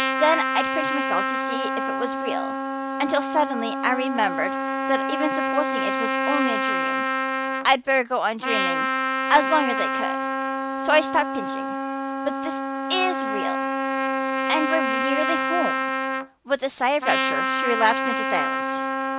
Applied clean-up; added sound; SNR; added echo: none; Trumpet; -1 dB; none.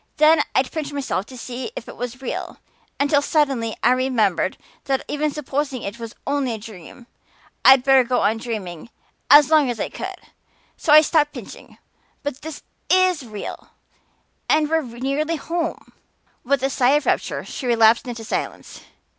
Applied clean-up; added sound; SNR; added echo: none; none; none; none.